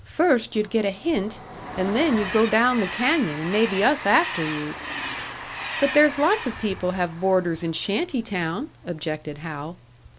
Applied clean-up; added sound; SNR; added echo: none; Train; 11 dB; none.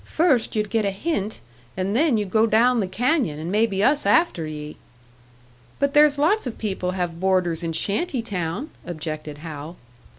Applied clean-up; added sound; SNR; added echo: none; none; none; none.